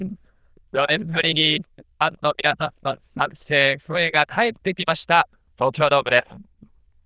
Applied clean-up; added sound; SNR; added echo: neural diffusion model UNIVERSE++.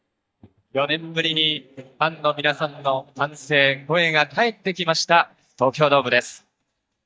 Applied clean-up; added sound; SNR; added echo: neural mask model DeepFilterNet 3.